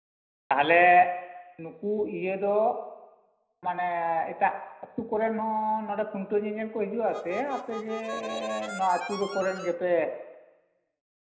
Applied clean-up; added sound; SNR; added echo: none; Harmonica; 11 dB; reverberation time 0.9 s.